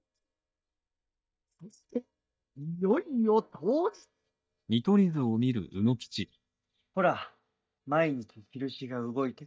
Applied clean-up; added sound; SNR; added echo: neural mask model DeepFilterNet 3.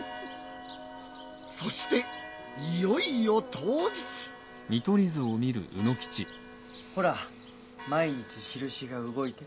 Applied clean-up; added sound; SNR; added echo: none; Church bell; 15 dB; none.